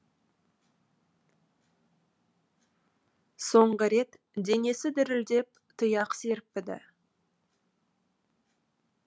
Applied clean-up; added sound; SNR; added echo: none; none; none; none.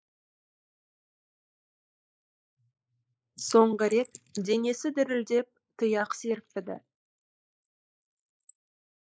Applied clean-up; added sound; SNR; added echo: neural mask model Resemble Enhance denoiser.